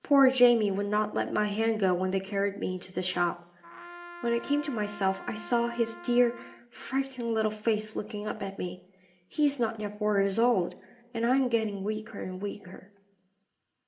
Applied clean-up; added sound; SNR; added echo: none; Trumpet; 16 dB; reverberation time 0.6 s.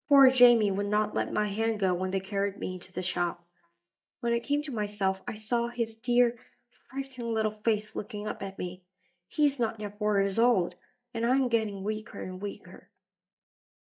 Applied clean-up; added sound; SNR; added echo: neural mask model DeepFilterNet 3.